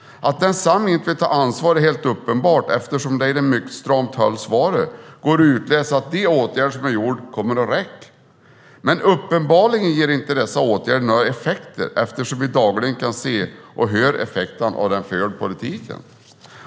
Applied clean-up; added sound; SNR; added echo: none; none; none; none.